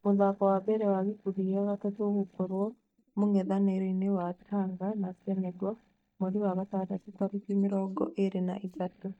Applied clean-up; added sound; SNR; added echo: neural mask model DeepFilterNet 3.